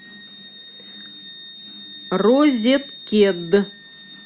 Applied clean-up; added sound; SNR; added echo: none; Wind instrument, woodwind instrument; 17 dB; none.